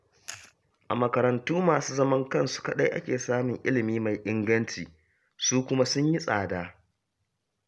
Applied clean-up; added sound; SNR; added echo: none; none; none; none.